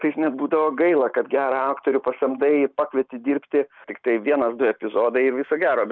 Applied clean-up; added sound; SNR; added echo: none; none; none; none.